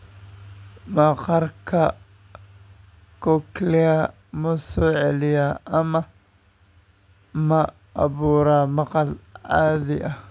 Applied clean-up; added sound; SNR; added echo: none; none; none; none.